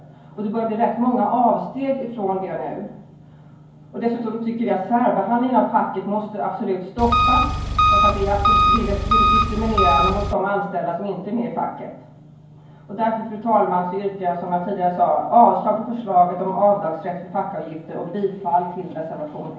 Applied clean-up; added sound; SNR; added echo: none; Engine; -4 dB; reverberation time 0.9 s.